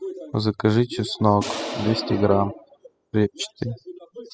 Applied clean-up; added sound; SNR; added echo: classical method spectral subtraction.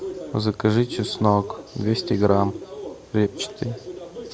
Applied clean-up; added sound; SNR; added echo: none; none; none; none.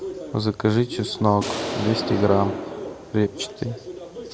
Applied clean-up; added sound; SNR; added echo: none; Explosion; 7 dB; none.